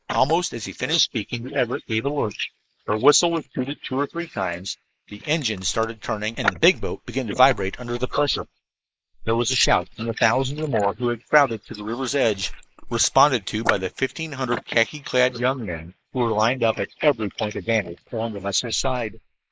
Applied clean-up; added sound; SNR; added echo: neural mask model Resemble Enhance denoiser.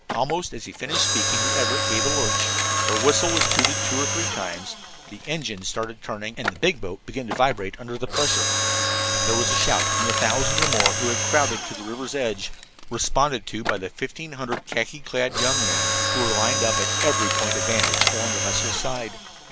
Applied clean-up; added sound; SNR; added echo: none; Mechanisms; -2 dB; none.